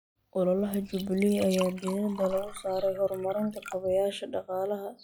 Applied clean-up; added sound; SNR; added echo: classical method log-MMSE.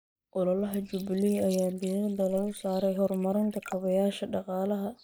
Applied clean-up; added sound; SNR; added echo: neural mask model Resemble Enhance denoiser.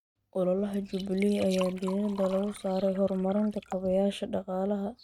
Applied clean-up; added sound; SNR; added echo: neural mask model RNNoise.